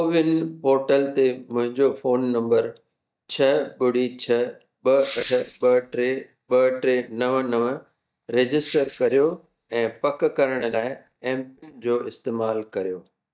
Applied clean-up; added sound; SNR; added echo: neural mask model DeepFilterNet 3.